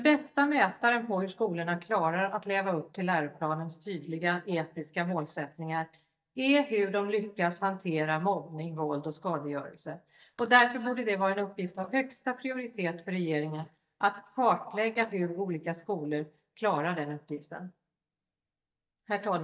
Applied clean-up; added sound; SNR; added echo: neural mask model DeepFilterNet 3.